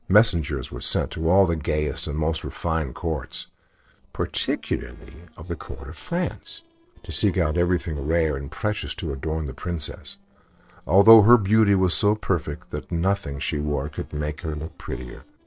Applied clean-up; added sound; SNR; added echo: neural separator model SepFormer DNS4.